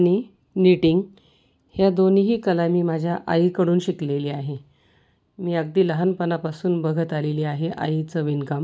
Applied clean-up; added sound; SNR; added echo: none; none; none; none.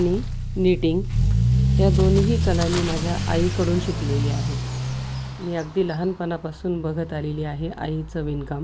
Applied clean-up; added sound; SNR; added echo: none; Accelerating, revving, vroom / Motor vehicle (road); -1 dB; none.